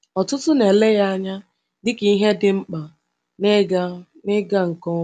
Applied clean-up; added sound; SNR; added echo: none; none; none; none.